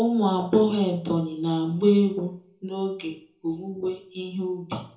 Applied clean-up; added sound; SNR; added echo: none; none; none; reverberation time 0.5 s.